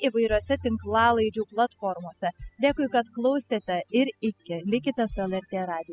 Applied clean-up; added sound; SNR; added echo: classical method spectral subtraction.